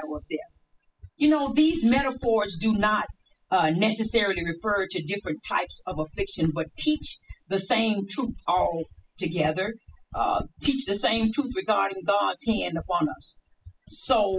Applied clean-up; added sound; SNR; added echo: classical method spectral subtraction.